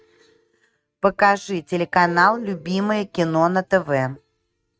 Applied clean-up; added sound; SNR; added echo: neural mask model RNNoise.